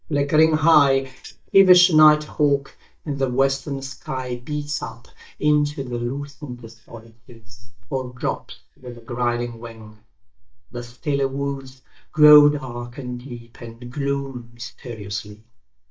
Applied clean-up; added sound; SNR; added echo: neural mask model DeepFilterNet 3.